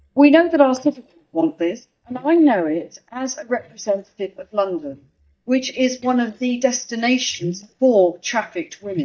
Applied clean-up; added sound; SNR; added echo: neural mask model DeepFilterNet 3.